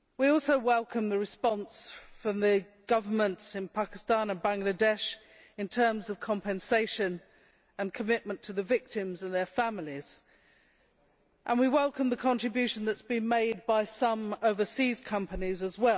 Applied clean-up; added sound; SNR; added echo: none; none; none; none.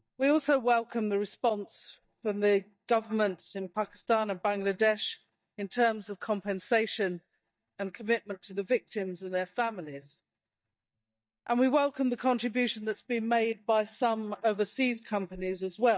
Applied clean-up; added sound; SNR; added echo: neural mask model DeepFilterNet 3.